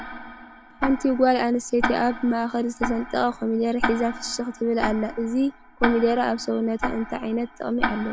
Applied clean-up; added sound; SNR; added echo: none; Tick-tock; 7 dB; none.